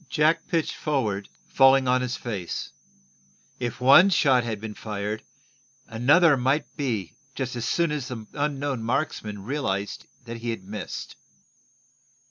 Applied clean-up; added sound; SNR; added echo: none; none; none; none.